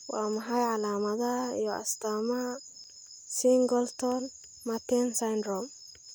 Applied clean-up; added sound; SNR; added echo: none; none; none; none.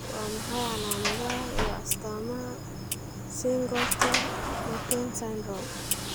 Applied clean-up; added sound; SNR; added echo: none; Sliding door + Clock; -2 dB; none.